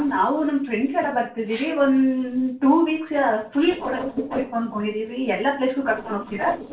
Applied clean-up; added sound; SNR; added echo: neural separator model SepFormer DNS4.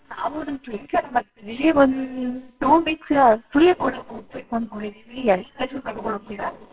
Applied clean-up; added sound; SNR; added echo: neural separator model SepFormer WHAMR!.